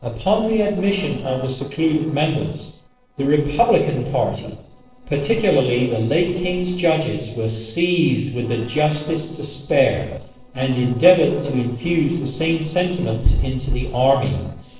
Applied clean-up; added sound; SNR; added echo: neural separator model SepFormer DNS4.